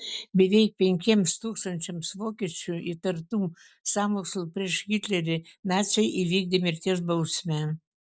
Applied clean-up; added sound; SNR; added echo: none; none; none; none.